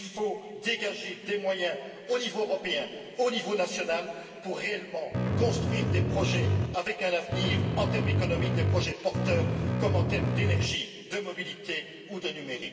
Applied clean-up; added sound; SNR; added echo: none; Bass guitar; -5 dB; reverberation time 2.7 s.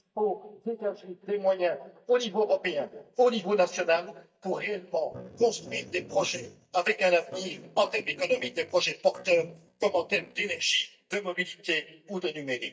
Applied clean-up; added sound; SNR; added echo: neural mask model DeepFilterNet 3.